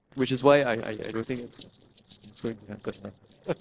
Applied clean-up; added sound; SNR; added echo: neural separator model SepFormer DNS4.